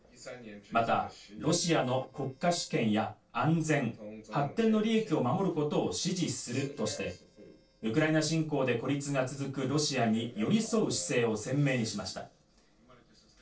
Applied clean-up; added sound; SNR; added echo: neural separator model SepFormer DNS4.